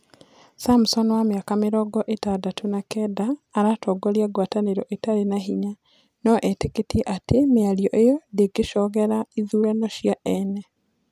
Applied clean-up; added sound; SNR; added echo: none; none; none; none.